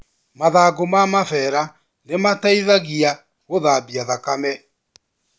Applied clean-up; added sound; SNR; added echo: none; none; none; none.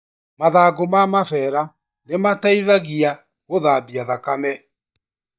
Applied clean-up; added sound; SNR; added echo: neural mask model DeepFilterNet 3.